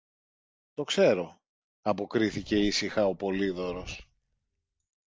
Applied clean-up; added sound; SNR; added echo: neural mask model DeepFilterNet 3.